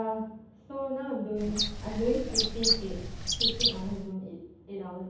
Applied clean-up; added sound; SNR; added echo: none; Bird; -3 dB; reverberation time 0.8 s.